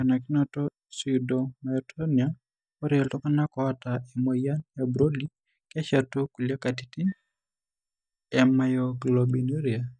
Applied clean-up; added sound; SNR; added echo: neural mask model DeepFilterNet 3.